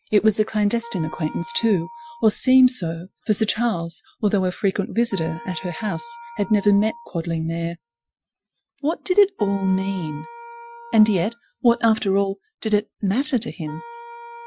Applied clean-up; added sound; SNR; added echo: classical method Wiener filter.